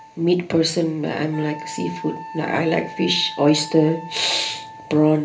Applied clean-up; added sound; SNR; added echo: none; Wind instrument, woodwind instrument; 16 dB; reverberation time 0.3 s.